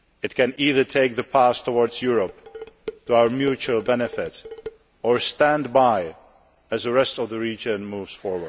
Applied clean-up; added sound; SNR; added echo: none; Dishes, pots, and pans; 16 dB; none.